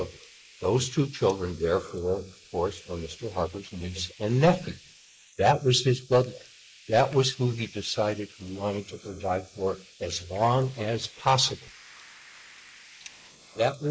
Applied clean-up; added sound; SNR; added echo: neural mask model Resemble Enhance denoiser.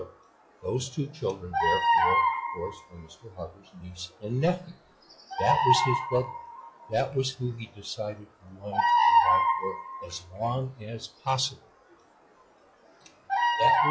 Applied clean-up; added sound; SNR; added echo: classical method log-MMSE.